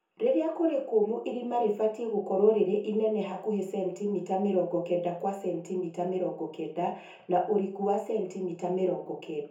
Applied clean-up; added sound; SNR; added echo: none; none; none; reverberation time 0.5 s.